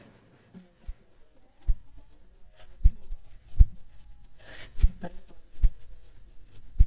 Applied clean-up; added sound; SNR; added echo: neural mask model DeepFilterNet 3.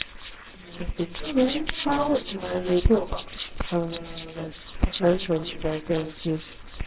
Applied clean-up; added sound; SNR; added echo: neural separator model SepFormer WHAMR!.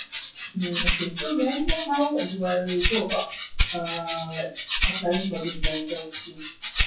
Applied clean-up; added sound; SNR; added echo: classical method WPE with log-MMSE.